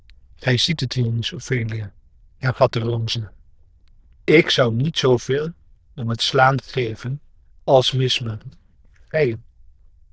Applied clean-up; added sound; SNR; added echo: neural diffusion model UNIVERSE++.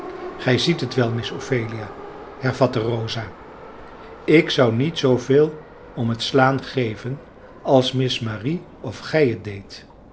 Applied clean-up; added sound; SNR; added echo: none; Subway, metro, underground; 17 dB; none.